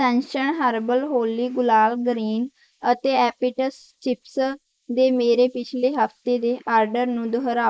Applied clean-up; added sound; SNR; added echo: neural mask model Resemble Enhance denoiser.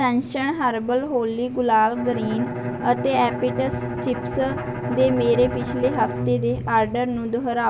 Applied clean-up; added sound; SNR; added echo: none; Bowed string instrument; 8 dB; none.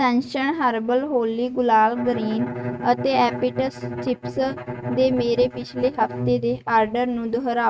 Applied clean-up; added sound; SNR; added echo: neural mask model RNNoise.